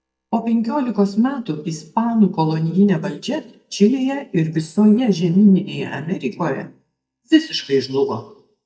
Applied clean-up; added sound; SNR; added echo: neural mask model DeepFilterNet 3.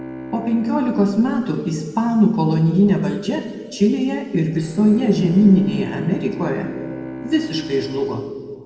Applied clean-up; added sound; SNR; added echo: none; Bowed string instrument; 15 dB; reverberation time 1.5 s.